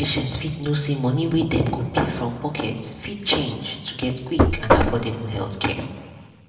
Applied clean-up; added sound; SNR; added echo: none; Knock; -5 dB; reverberation time 1.3 s.